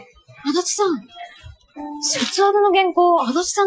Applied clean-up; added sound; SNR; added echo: classical method Wiener filter.